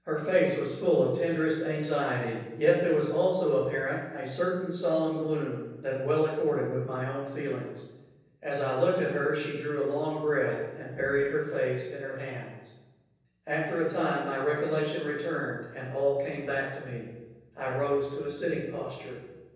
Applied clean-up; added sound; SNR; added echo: none; none; none; reverberation time 1.1 s.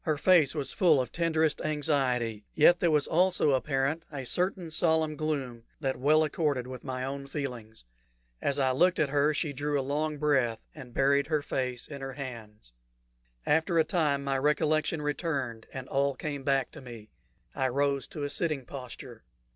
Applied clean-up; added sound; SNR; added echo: none; none; none; none.